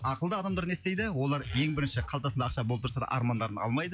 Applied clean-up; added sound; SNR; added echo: classical method log-MMSE.